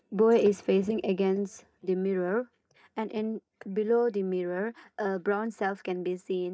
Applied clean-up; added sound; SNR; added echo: neural mask model DeepFilterNet 3.